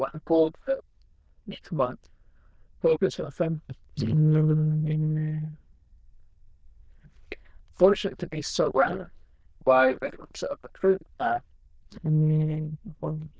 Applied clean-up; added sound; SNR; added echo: neural diffusion model UNIVERSE++.